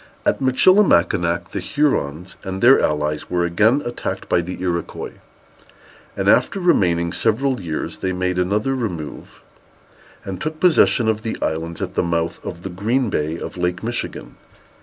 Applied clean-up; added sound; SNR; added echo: none; none; none; none.